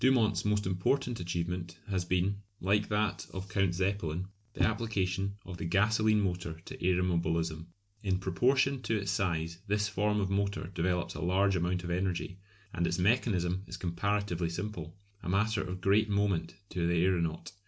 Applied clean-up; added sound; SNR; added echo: none; none; none; none.